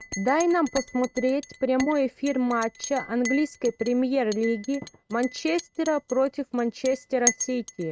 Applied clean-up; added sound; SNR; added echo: neural mask model RNNoise.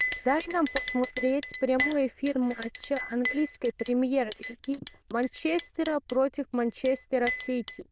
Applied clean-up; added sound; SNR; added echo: neural diffusion model UNIVERSE++.